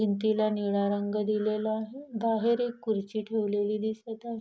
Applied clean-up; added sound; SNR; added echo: none; none; none; none.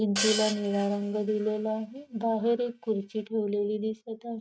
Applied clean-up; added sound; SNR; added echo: neural mask model RNNoise.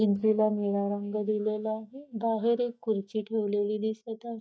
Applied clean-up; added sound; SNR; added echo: neural mask model DeepFilterNet 3.